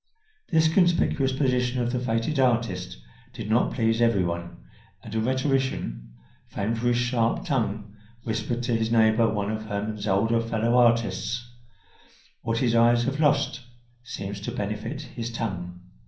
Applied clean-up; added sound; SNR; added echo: none; none; none; reverberation time 0.6 s.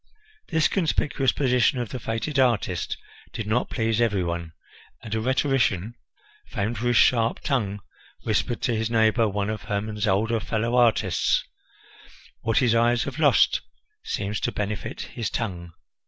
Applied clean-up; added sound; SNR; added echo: none; none; none; none.